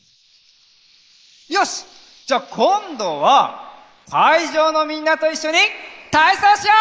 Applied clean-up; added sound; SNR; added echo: neural mask model Resemble Enhance denoiser.